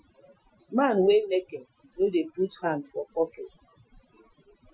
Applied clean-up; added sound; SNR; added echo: classical method Wiener filter.